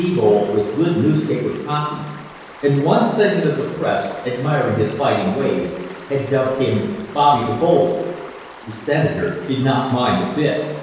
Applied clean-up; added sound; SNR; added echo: none; Stream; 19 dB; reverberation time 1.2 s.